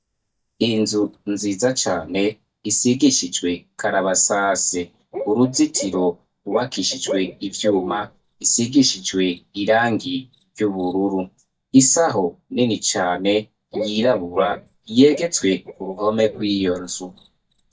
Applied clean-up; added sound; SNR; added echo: neural mask model DeepFilterNet 3.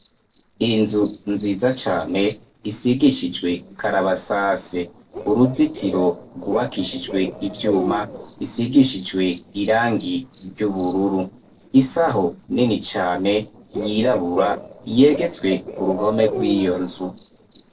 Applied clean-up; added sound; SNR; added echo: neural separator model SepFormer DNS4.